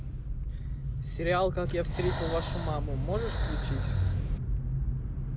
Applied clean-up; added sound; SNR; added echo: none; Breathing; 5 dB; none.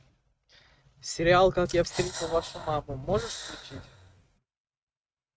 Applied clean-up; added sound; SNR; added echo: neural mask model RNNoise.